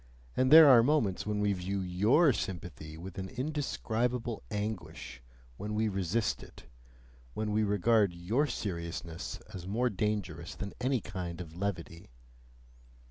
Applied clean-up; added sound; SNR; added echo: none; none; none; none.